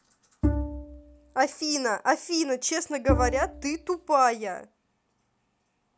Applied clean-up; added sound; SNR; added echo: none; Bowed string instrument; 3 dB; none.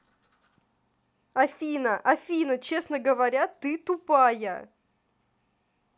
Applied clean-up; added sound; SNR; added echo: none; none; none; none.